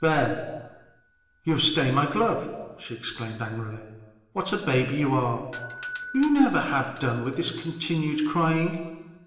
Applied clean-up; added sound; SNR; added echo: none; Doorbell; 5 dB; reverberation time 1.3 s.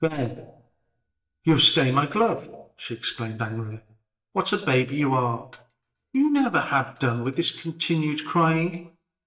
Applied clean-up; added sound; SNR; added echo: neural mask model DeepFilterNet 3.